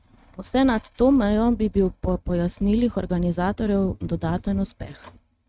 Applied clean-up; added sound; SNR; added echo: neural mask model RNNoise.